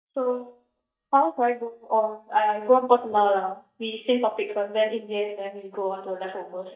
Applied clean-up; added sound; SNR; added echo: neural mask model DeepFilterNet 3.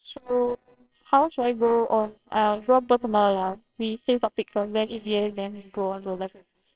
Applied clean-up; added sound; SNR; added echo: neural separator model SepFormer WHAMR!.